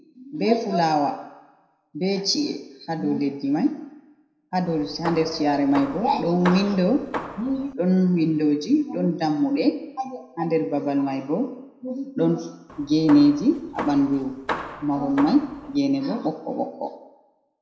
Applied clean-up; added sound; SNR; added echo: none; Hammer; 11 dB; reverberation time 0.8 s.